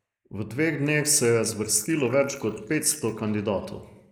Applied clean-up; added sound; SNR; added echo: neural mask model Resemble Enhance denoiser.